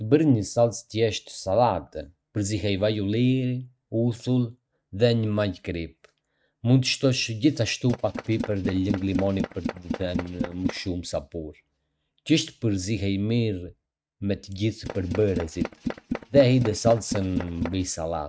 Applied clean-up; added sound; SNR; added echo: neural mask model RNNoise.